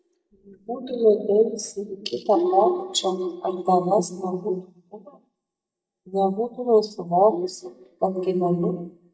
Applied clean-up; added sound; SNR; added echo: neural mask model DeepFilterNet 3.